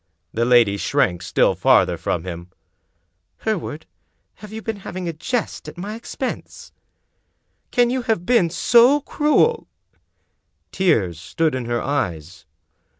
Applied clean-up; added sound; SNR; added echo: none; none; none; none.